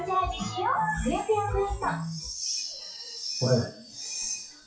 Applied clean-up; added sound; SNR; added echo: classical method WPE with log-MMSE.